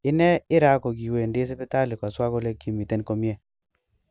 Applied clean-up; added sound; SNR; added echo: none; none; none; none.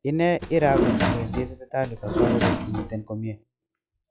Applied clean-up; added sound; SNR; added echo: classical method log-MMSE.